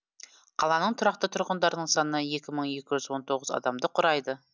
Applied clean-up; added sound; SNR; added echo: none; none; none; none.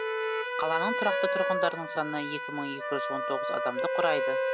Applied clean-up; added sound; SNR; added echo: none; Trumpet + Wind instrument, woodwind instrument; -2 dB; none.